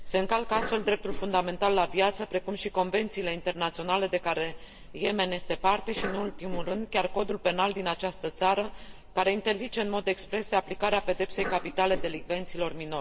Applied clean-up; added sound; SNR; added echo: none; Cough; 9 dB; reverberation time 1.0 s.